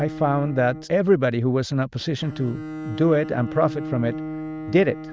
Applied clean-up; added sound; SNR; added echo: neural mask model RNNoise.